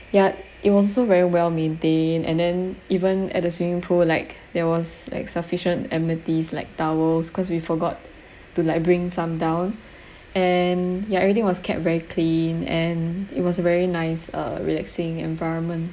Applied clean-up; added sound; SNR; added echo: none; none; none; none.